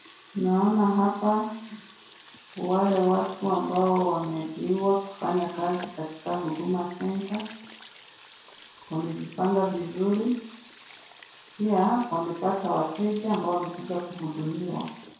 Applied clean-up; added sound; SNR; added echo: none; Sink (filling or washing) / Water tap, faucet; 18 dB; reverberation time 0.6 s.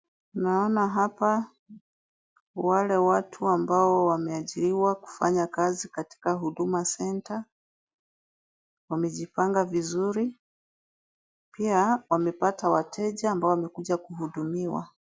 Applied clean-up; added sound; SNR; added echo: none; none; none; none.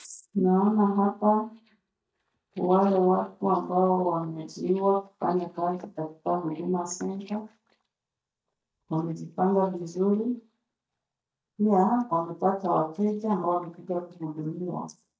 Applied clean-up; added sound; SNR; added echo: neural mask model DeepFilterNet 3.